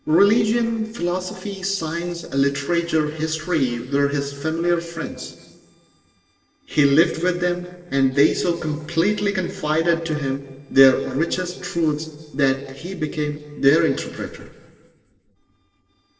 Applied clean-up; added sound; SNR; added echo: neural separator model SepFormer DNS4.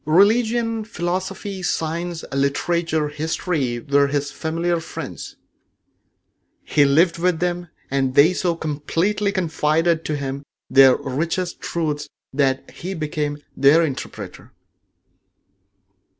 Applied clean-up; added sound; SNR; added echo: none; none; none; none.